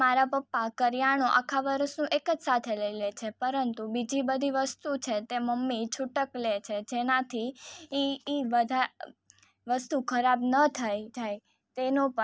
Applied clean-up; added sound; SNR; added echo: none; none; none; none.